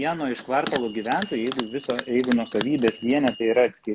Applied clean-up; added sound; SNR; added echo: none; Bell; 10 dB; none.